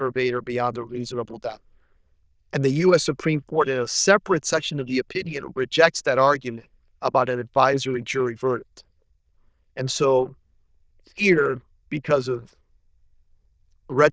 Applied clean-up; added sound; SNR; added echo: neural diffusion model UNIVERSE++.